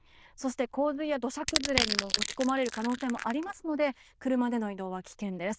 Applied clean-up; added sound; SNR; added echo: neural diffusion model UNIVERSE++.